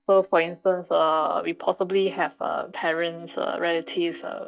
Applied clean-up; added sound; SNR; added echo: neural mask model DeepFilterNet 3.